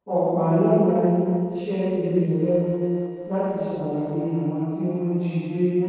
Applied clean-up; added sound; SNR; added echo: neural separator model SepFormer DNS4.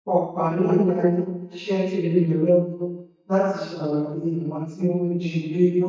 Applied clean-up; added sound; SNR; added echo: neural mask model DeepFilterNet 3.